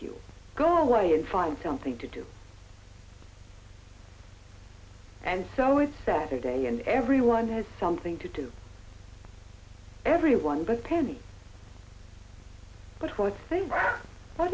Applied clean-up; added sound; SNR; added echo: none; none; none; none.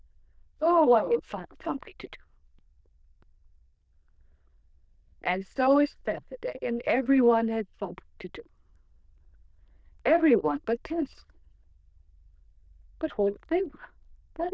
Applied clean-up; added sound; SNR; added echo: neural diffusion model UNIVERSE++.